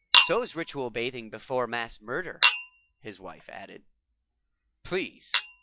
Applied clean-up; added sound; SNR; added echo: classical method log-MMSE.